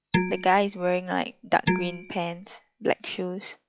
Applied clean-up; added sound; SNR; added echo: classical method log-MMSE.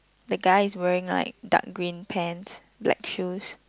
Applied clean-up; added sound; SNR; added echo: none; none; none; none.